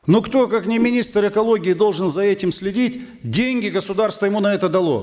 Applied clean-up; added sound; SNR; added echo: neural mask model Resemble Enhance denoiser.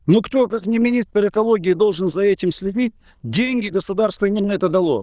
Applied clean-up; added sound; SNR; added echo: neural diffusion model UNIVERSE++.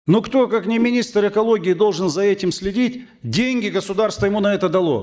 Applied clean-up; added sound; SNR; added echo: neural mask model DeepFilterNet 3.